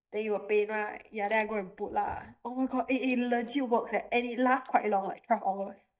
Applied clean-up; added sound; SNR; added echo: neural mask model DeepFilterNet 3.